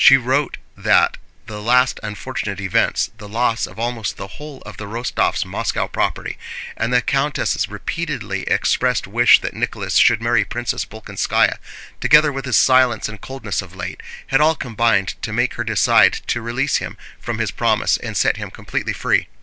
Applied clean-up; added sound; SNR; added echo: none; none; none; none.